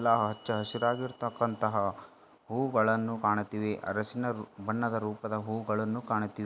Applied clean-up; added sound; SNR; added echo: none; none; none; none.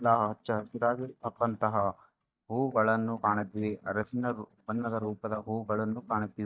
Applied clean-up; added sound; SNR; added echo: neural mask model DeepFilterNet 3.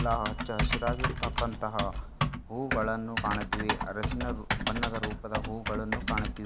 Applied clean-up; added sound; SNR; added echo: none; Typing; -2 dB; none.